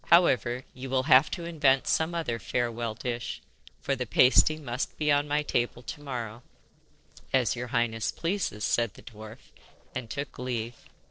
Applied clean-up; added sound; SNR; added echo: neural separator model SepFormer DNS4.